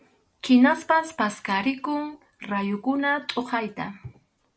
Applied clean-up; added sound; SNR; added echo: none; none; none; none.